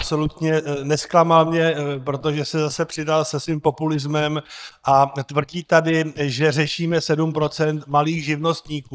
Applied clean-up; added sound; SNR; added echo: neural mask model DeepFilterNet 3.